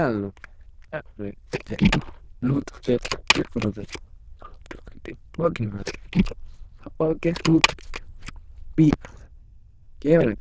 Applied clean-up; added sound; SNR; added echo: neural diffusion model UNIVERSE++.